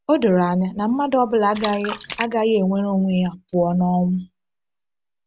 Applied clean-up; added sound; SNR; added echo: none; Splash, splatter; 14 dB; none.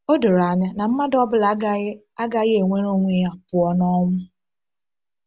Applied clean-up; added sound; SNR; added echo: none; none; none; none.